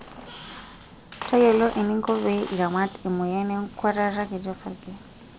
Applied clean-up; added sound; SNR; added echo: none; Squeak; 15 dB; none.